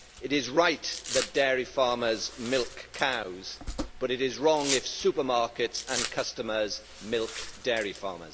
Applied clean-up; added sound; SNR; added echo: none; Domestic sounds, home sounds; 10 dB; none.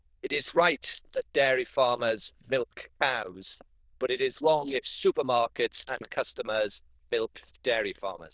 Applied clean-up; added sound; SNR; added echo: neural diffusion model UNIVERSE++.